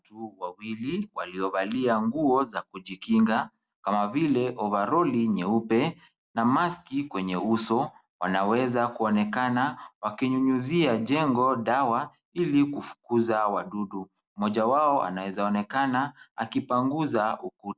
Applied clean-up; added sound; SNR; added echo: none; none; none; none.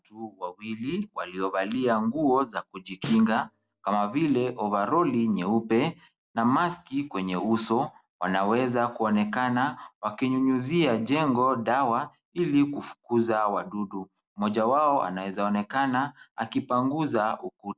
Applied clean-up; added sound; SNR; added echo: none; Snare drum; 14 dB; none.